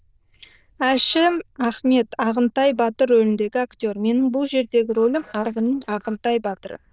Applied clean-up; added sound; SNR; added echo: neural diffusion model UNIVERSE++.